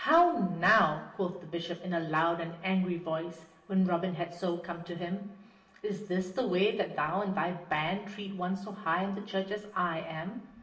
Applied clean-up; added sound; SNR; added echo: none; none; none; reverberation time 0.8 s.